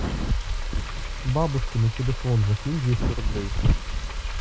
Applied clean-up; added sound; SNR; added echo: none; Frying (food); 16 dB; none.